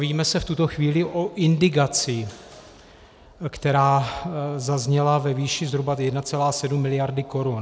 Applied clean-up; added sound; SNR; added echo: none; none; none; none.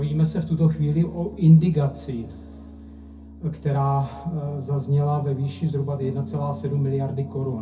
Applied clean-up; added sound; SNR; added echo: none; Piano; 15 dB; reverberation time 0.3 s.